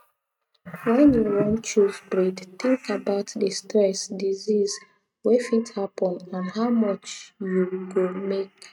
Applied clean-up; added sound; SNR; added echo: neural mask model RNNoise.